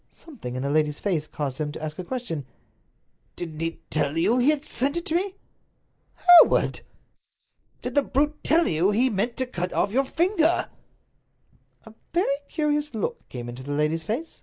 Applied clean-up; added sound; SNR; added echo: neural mask model Resemble Enhance denoiser.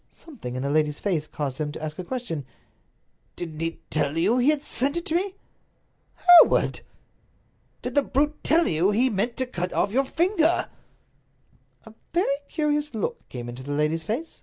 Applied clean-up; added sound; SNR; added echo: none; none; none; none.